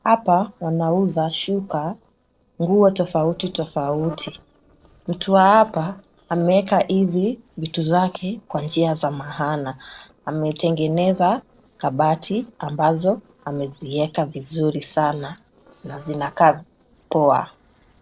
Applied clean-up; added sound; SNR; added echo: neural separator model SepFormer DNS4.